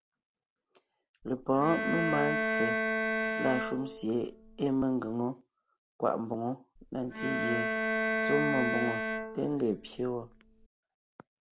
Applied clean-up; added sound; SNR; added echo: none; Bowed string instrument; 0 dB; none.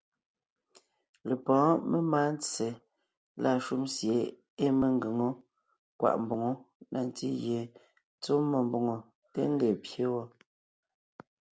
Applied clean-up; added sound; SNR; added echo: none; none; none; none.